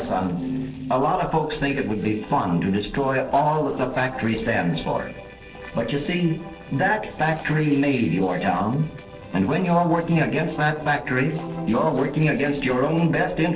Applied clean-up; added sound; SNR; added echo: neural separator model SepFormer DNS4.